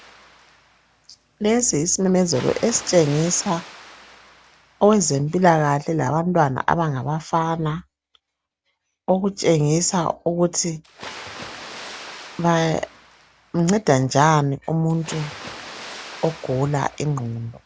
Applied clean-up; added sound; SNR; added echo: none; Water; 20 dB; none.